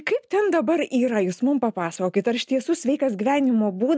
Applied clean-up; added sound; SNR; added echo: none; none; none; none.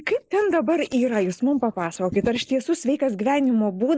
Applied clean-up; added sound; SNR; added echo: neural mask model Resemble Enhance denoiser.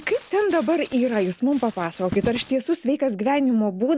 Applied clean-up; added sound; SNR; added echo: none; Crumpling, crinkling; 17 dB; none.